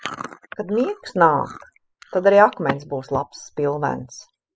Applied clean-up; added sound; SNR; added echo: classical method spectral subtraction.